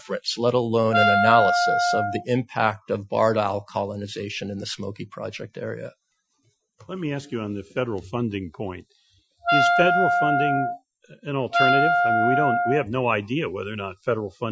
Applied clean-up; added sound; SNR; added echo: classical method Wiener filter.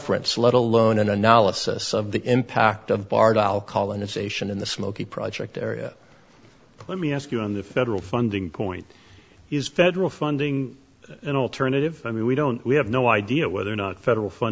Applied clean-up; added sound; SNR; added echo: none; none; none; none.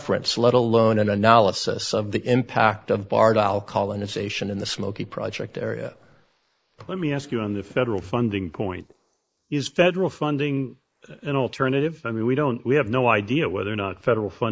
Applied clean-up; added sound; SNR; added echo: neural mask model Resemble Enhance denoiser.